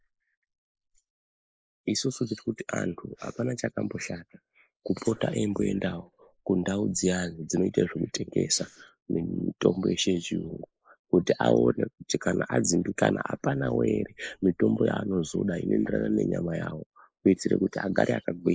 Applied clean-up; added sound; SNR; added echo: neural mask model Resemble Enhance denoiser.